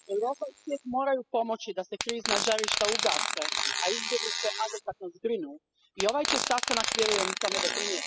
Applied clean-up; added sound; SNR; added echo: classical method spectral subtraction.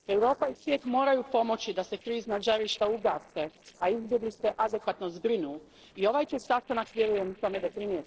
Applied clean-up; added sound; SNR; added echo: neural separator model SepFormer DNS4.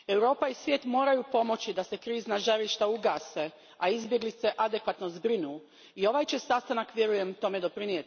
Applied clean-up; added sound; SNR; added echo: none; none; none; none.